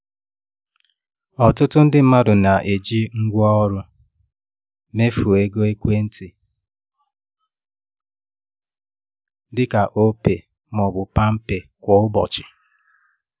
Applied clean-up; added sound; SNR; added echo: none; none; none; none.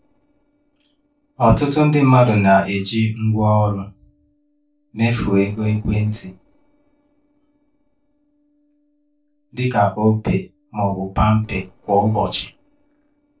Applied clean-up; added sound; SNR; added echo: neural separator model SepFormer DNS4.